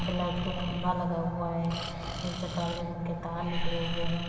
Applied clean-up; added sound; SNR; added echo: none; Breathing; 3 dB; reverberation time 2.8 s.